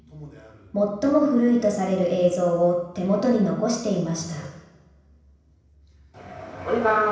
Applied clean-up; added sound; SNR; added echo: none; none; none; reverberation time 0.9 s.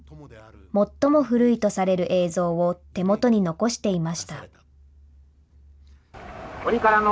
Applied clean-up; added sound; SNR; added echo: none; none; none; none.